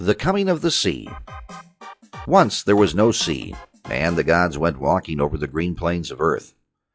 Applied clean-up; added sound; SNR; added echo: classical method log-MMSE.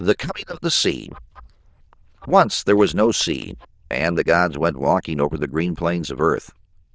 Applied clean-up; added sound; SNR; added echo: neural diffusion model UNIVERSE++.